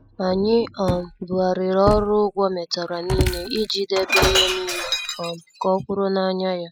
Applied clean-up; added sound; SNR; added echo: classical method spectral subtraction.